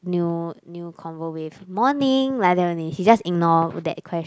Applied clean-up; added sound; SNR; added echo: none; none; none; none.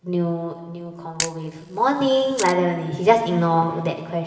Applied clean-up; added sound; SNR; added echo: none; Camera; 14 dB; reverberation time 2.6 s.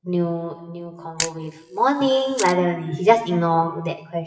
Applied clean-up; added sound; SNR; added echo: classical method WPE with log-MMSE.